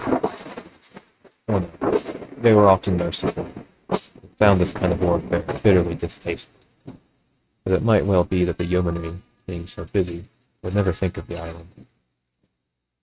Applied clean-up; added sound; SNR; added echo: neural mask model RNNoise.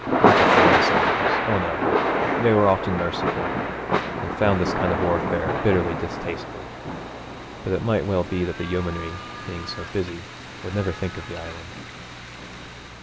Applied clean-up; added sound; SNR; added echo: none; Thunder / Rain; -2 dB; none.